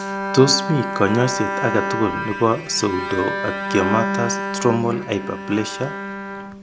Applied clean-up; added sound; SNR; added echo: none; Bowed string instrument; 5 dB; none.